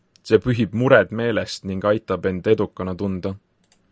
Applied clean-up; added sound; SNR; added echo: none; none; none; none.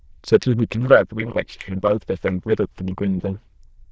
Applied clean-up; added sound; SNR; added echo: neural diffusion model UNIVERSE++.